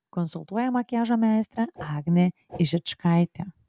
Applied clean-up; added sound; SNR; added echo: none; Whoosh, swoosh, swish; 17 dB; none.